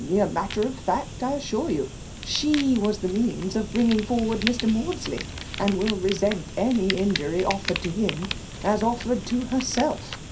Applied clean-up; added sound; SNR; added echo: none; Fire; 9 dB; reverberation time 0.3 s.